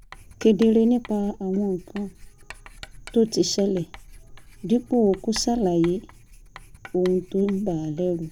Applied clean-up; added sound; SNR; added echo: none; Writing; 19 dB; none.